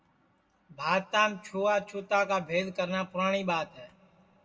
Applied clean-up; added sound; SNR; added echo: none; none; none; reverberation time 0.7 s.